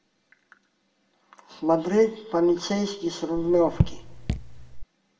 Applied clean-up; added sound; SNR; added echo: none; Raindrop / Drip; 2 dB; reverberation time 0.6 s.